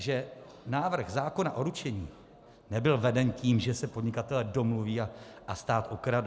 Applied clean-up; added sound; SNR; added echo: none; none; none; none.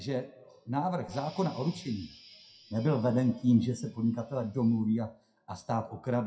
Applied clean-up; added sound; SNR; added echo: classical method WPE with log-MMSE.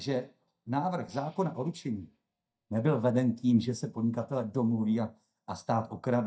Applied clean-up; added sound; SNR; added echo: neural mask model DeepFilterNet 3.